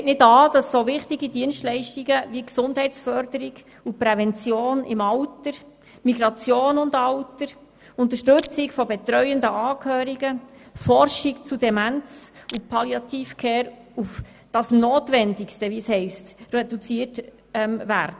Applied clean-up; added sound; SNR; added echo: none; Crushing; 14 dB; none.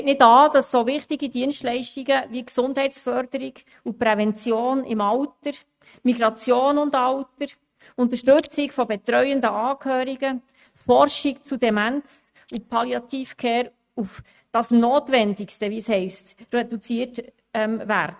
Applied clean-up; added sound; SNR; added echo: neural mask model RNNoise.